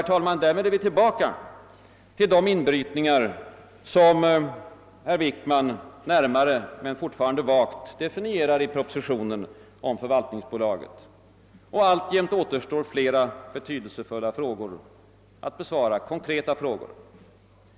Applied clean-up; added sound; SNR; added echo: none; none; none; none.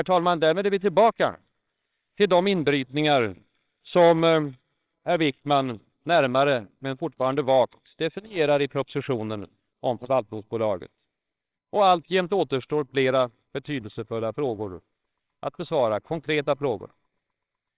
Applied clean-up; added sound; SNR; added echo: neural separator model SepFormer WHAMR!.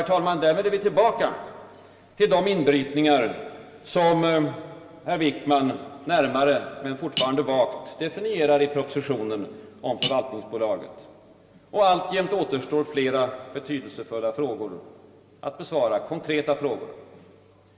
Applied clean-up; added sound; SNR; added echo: none; Cutlery, silverware; 12 dB; reverberation time 1.9 s.